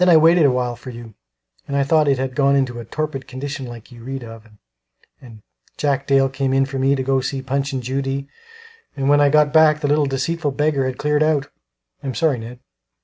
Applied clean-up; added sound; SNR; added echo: none; none; none; none.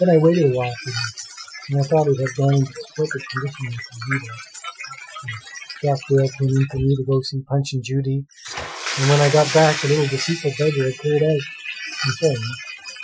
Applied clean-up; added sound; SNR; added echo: classical method Wiener filter.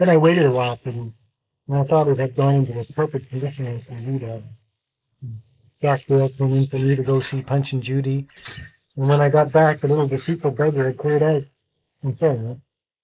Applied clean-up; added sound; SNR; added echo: neural mask model Resemble Enhance denoiser.